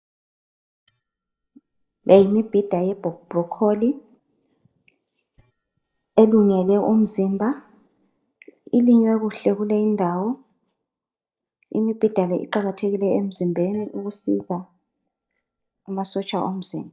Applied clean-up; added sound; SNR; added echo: neural mask model DeepFilterNet 3.